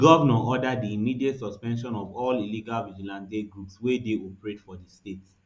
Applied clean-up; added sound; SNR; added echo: none; none; none; none.